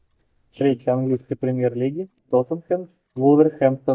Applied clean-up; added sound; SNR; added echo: neural mask model DeepFilterNet 3.